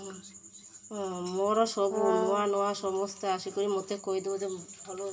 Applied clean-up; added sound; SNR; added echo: none; Brass instrument; 2 dB; reverberation time 2.7 s.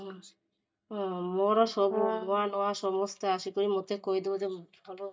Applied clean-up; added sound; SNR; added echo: neural mask model DeepFilterNet 3.